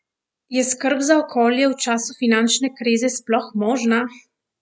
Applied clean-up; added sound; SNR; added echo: none; none; none; none.